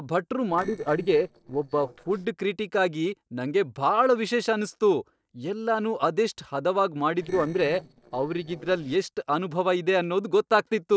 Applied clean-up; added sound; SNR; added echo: neural separator model SepFormer DNS4.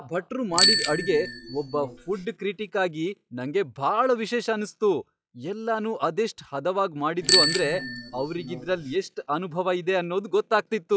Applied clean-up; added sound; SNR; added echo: classical method log-MMSE.